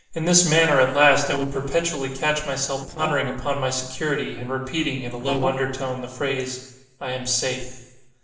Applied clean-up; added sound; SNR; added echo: neural separator model SepFormer DNS4.